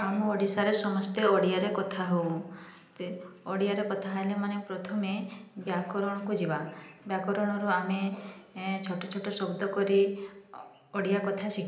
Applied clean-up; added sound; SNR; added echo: none; none; none; reverberation time 0.8 s.